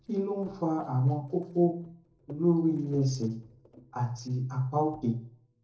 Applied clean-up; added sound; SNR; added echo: neural separator model SepFormer DNS4.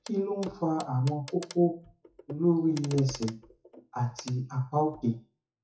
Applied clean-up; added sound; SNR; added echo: classical method WPE with log-MMSE.